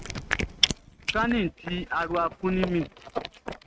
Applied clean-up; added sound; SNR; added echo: neural mask model RNNoise.